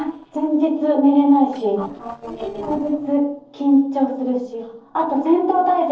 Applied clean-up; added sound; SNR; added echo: neural separator model SepFormer DNS4.